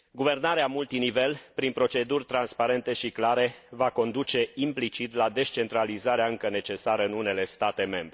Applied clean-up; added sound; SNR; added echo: neural mask model DeepFilterNet 3.